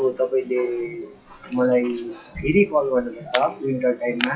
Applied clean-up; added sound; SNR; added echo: classical method WPE with log-MMSE.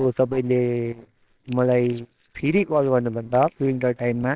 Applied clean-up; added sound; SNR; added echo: neural separator model SepFormer WHAMR!.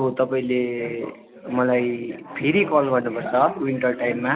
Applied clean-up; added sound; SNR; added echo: none; none; none; none.